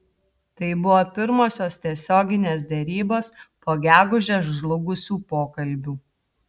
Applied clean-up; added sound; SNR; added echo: none; none; none; none.